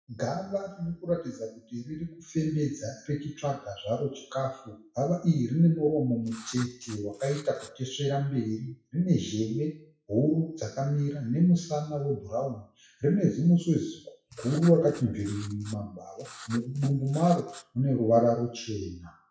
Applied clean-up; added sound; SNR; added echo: classical method WPE with log-MMSE.